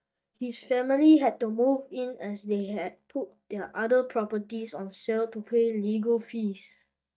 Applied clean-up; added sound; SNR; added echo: neural mask model DeepFilterNet 3.